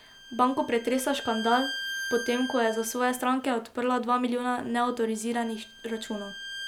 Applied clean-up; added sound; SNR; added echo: none; Bowed string instrument; 12 dB; none.